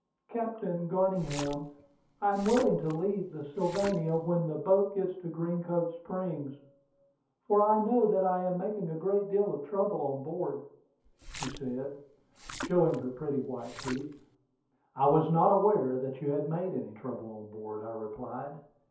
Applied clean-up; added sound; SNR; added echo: none; Splash, splatter; 14 dB; reverberation time 0.5 s.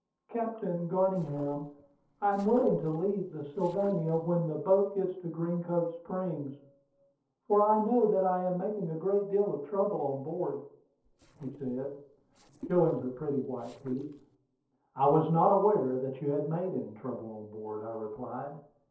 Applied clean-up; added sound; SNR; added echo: neural separator model SepFormer DNS4.